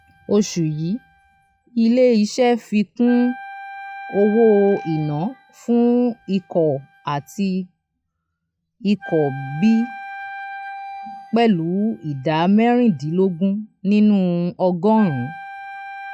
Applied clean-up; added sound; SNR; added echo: classical method log-MMSE.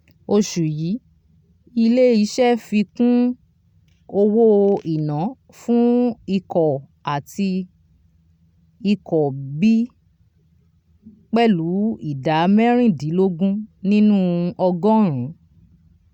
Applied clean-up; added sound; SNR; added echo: none; none; none; none.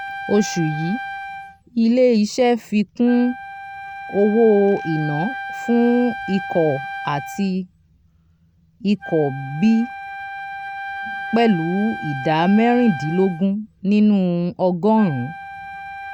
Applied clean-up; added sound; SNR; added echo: none; Wind instrument, woodwind instrument; 12 dB; none.